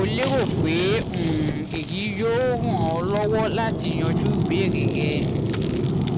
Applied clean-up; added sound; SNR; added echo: none; Fire; -2 dB; none.